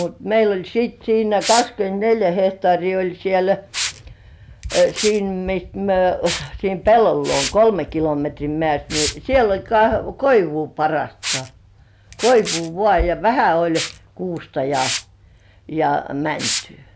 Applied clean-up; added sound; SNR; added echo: none; Liquid; 12 dB; none.